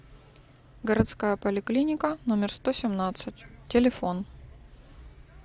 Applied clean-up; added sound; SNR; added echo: none; none; none; none.